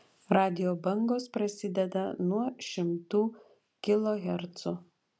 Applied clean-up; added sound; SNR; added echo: none; none; none; none.